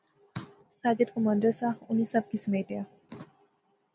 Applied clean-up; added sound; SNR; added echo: none; none; none; none.